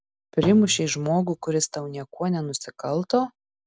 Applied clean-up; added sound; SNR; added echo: none; Thump, thud; 13 dB; none.